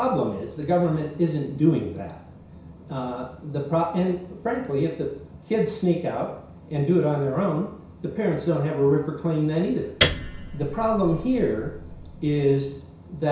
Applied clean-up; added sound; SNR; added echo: none; Piano; 5 dB; reverberation time 0.6 s.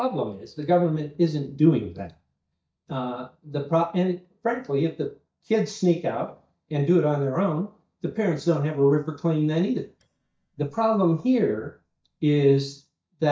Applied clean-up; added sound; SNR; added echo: neural mask model DeepFilterNet 3.